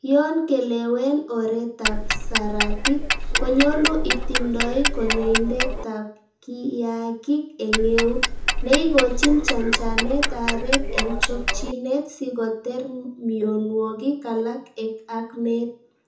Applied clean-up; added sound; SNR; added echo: none; Tick-tock; -1 dB; reverberation time 0.6 s.